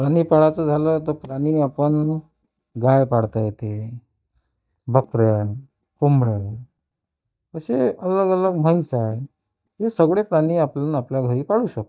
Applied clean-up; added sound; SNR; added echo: neural mask model DeepFilterNet 3.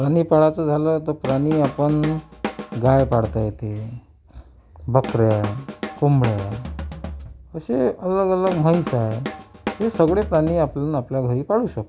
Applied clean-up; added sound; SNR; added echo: none; Drum kit; 12 dB; none.